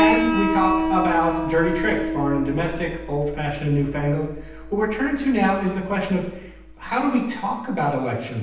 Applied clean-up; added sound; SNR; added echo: none; Piano; 4 dB; reverberation time 0.9 s.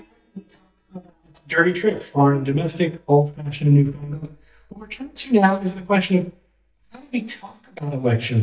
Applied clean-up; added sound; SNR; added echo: neural mask model DeepFilterNet 3.